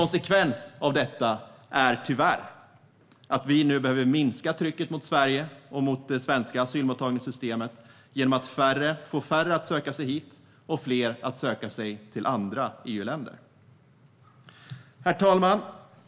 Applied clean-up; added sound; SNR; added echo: none; none; none; none.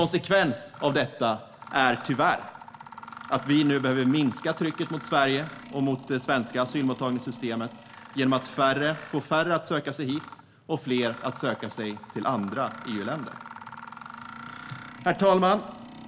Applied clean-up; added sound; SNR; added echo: none; Mechanisms; 17 dB; none.